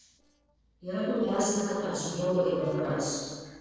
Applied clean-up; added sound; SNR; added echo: neural separator model SepFormer DNS4.